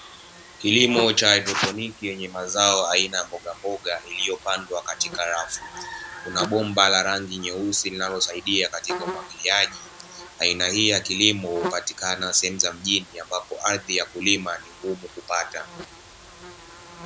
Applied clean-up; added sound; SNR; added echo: none; Buzz; 15 dB; none.